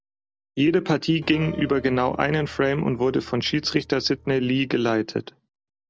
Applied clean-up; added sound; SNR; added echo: none; Piano; 20 dB; none.